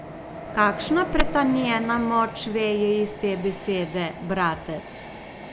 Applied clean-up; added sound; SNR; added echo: none; Train; 11 dB; none.